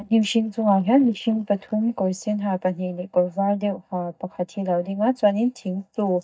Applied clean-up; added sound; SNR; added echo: neural mask model DeepFilterNet 3.